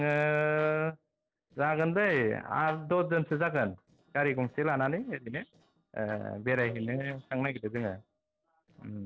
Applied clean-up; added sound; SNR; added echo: neural separator model SepFormer DNS4.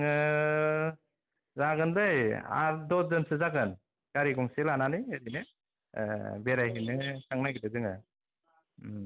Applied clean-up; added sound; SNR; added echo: none; none; none; none.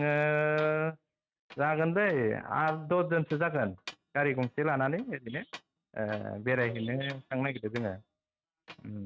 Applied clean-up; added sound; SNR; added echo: neural mask model RNNoise.